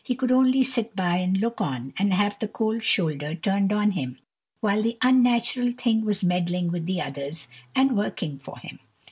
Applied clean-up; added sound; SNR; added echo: none; none; none; none.